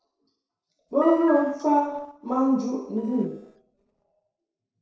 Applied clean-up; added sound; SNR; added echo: neural separator model SepFormer DNS4.